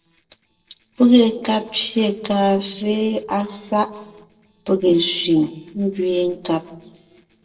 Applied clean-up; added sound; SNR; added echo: neural separator model SepFormer DNS4.